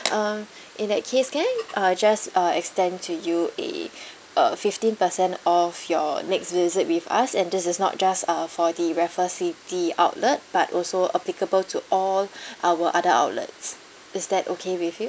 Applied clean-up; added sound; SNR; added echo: none; none; none; none.